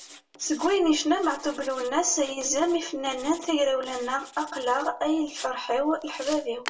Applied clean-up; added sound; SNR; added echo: none; Writing; 18 dB; reverberation time 0.2 s.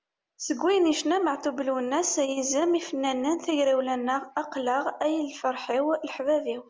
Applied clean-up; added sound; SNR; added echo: none; none; none; none.